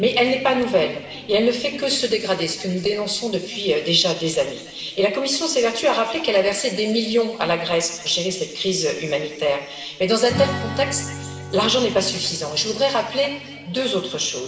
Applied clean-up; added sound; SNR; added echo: none; Strum; 16 dB; reverberation time 2.2 s.